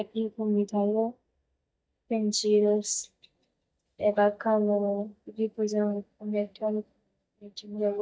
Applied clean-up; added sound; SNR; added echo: neural mask model DeepFilterNet 3.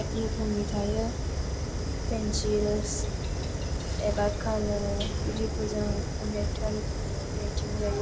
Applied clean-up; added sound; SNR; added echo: none; Fire; -2 dB; none.